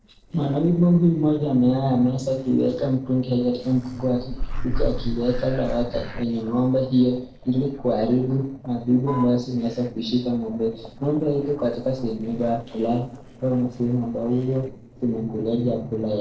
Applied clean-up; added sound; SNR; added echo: neural separator model SepFormer DNS4.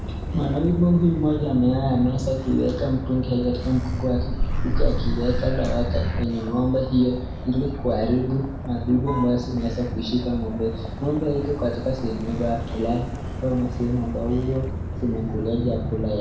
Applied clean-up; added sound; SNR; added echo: none; Motor vehicle (road); 3 dB; reverberation time 0.6 s.